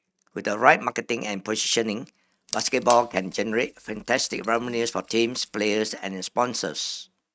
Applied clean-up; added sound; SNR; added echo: neural mask model RNNoise.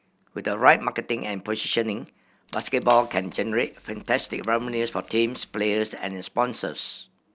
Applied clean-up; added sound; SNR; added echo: none; Wood; 15 dB; none.